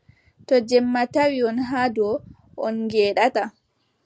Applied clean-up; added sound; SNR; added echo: none; none; none; none.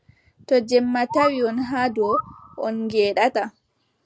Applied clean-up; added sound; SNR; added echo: none; Bird; 9 dB; none.